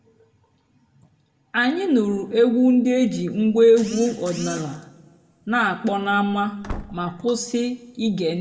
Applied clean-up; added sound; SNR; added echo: none; Slam / Wood; 14 dB; reverberation time 0.8 s.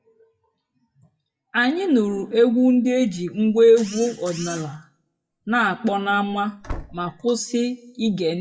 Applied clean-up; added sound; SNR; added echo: classical method WPE with log-MMSE.